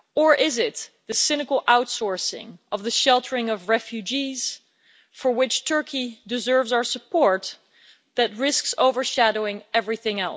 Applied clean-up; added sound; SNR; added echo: none; none; none; none.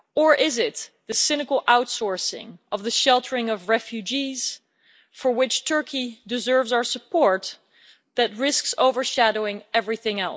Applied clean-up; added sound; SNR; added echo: neural mask model Resemble Enhance denoiser.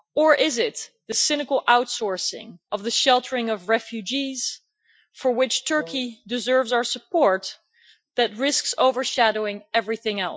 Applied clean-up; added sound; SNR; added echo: classical method Wiener filter.